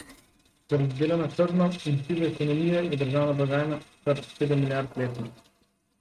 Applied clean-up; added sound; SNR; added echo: neural mask model RNNoise.